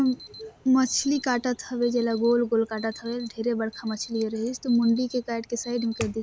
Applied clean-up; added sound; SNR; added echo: none; Alarm; 19 dB; none.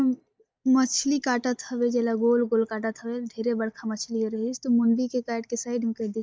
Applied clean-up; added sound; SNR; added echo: neural mask model DeepFilterNet 3.